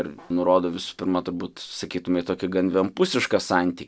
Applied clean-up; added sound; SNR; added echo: none; none; none; none.